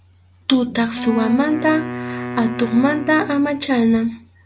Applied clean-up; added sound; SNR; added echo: none; Wind instrument, woodwind instrument; 9 dB; none.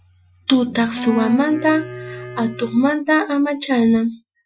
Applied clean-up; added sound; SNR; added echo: classical method Wiener filter.